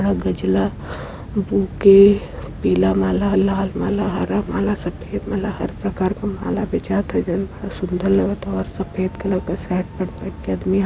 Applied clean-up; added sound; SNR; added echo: none; none; none; none.